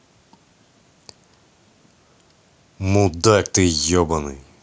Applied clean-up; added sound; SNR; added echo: none; none; none; none.